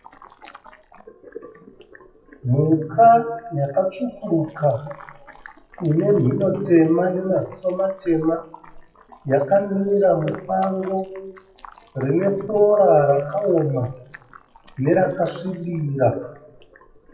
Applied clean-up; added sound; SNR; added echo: classical method WPE with log-MMSE.